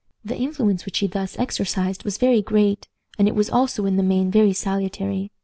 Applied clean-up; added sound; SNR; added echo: none; none; none; none.